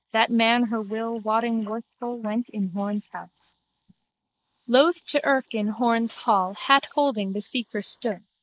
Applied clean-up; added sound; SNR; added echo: neural mask model Resemble Enhance denoiser.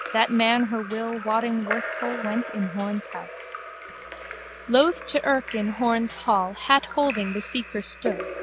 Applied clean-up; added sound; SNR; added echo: none; Tambourine + Drip / Trickle, dribble / Splash, splatter; 9 dB; none.